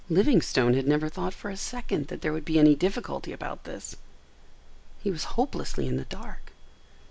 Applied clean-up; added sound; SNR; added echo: none; none; none; none.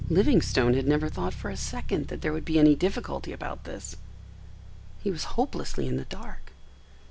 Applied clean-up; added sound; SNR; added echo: none; Bass guitar; 11 dB; none.